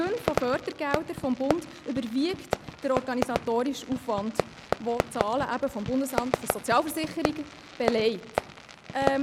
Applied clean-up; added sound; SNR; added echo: none; Fireworks; 4 dB; none.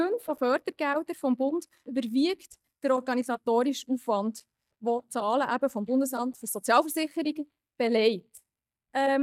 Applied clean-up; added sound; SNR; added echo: neural mask model DeepFilterNet 3.